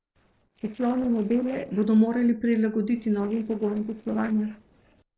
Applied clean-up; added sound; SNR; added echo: neural separator model SepFormer DNS4.